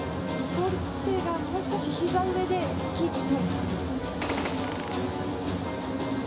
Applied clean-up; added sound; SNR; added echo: none; Gunshot, gunfire; 6 dB; reverberation time 2.7 s.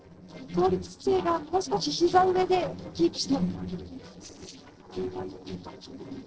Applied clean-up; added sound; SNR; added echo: neural separator model SepFormer DNS4.